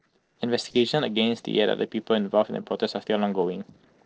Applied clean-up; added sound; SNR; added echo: neural separator model SepFormer DNS4.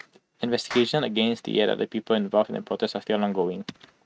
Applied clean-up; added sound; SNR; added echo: neural mask model RNNoise.